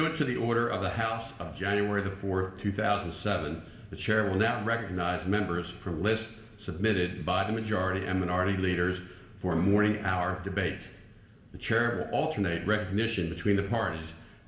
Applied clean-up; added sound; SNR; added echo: none; none; none; reverberation time 1.2 s.